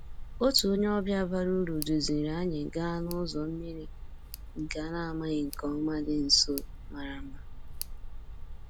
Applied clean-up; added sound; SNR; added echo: none; Tick; 8 dB; none.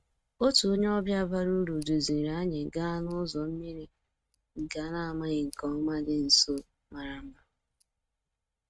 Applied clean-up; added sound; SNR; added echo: neural mask model RNNoise.